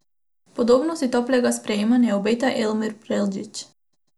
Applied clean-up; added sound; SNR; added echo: none; none; none; none.